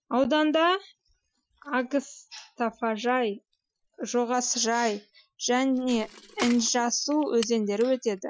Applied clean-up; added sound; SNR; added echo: classical method Wiener filter.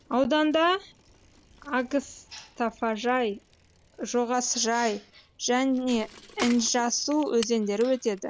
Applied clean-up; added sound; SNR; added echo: none; Bicycle; 19 dB; none.